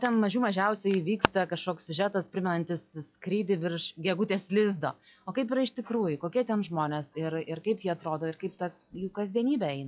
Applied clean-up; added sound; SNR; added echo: classical method log-MMSE.